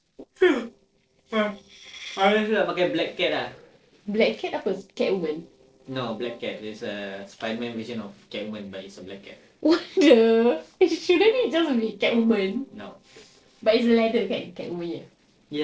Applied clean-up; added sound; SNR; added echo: neural separator model SepFormer DNS4.